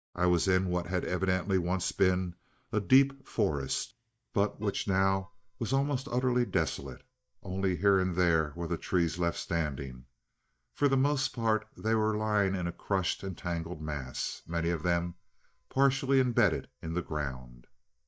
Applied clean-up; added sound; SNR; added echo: neural mask model DeepFilterNet 3.